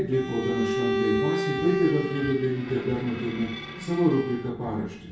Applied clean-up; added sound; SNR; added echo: none; Bowed string instrument; 4 dB; reverberation time 0.5 s.